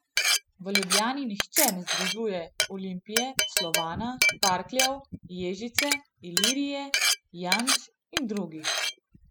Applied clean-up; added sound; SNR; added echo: classical method spectral subtraction.